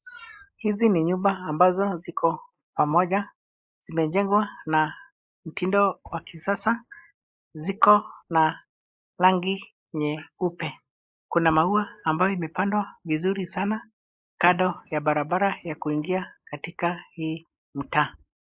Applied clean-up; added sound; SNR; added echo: neural mask model Resemble Enhance denoiser.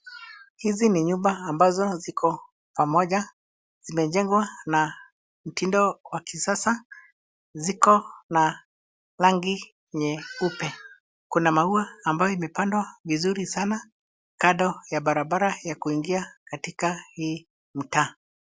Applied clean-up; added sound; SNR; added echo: none; none; none; none.